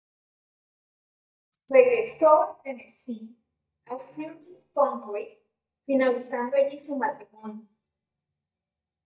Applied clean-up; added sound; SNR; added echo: neural mask model DeepFilterNet 3.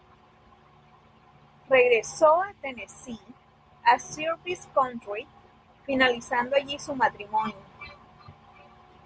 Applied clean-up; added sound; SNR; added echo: none; none; none; none.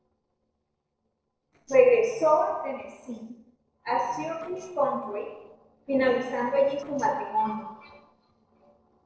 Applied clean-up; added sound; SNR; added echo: neural separator model SepFormer DNS4.